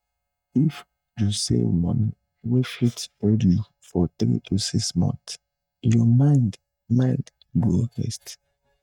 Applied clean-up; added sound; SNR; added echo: neural mask model DeepFilterNet 3.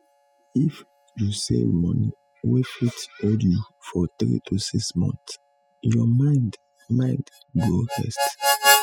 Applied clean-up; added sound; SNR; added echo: classical method spectral subtraction.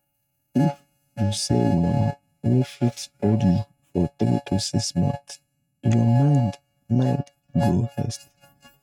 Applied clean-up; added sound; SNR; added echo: neural mask model RNNoise.